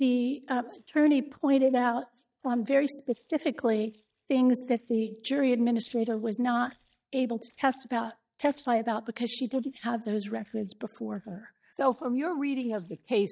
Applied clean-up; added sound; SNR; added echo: neural mask model DeepFilterNet 3.